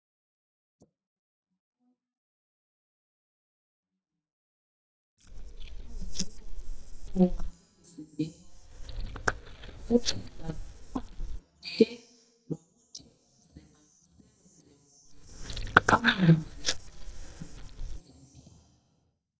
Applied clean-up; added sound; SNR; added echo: neural mask model DeepFilterNet 3.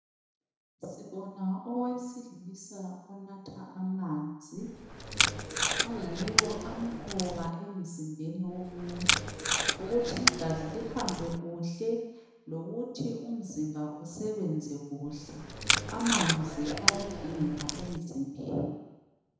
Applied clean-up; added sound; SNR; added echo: none; Packing tape, duct tape; -4 dB; reverberation time 0.9 s.